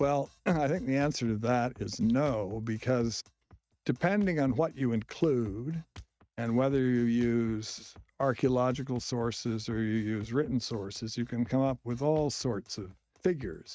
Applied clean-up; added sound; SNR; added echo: neural mask model RNNoise.